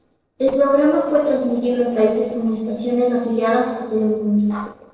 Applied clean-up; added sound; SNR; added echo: neural separator model SepFormer DNS4.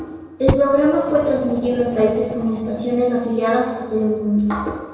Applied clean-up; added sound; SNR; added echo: none; Fire; 9 dB; reverberation time 1.2 s.